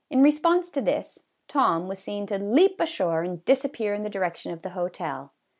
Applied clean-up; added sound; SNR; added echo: none; none; none; none.